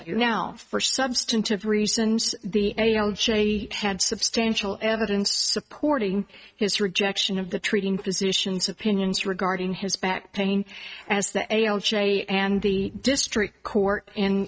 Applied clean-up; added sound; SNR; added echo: neural mask model RNNoise.